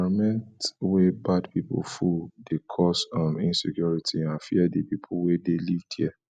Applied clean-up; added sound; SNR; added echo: none; none; none; none.